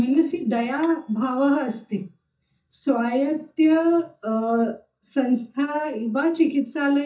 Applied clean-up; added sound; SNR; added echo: neural mask model DeepFilterNet 3.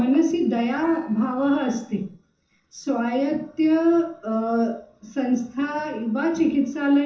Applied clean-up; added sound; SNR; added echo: neural separator model SepFormer DNS4.